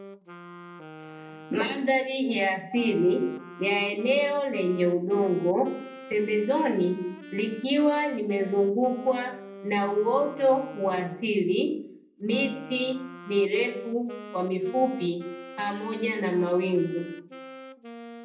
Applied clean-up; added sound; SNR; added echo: none; Wind instrument, woodwind instrument; 17 dB; reverberation time 0.6 s.